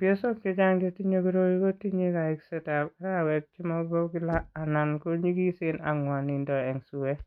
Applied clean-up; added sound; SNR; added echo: neural mask model RNNoise.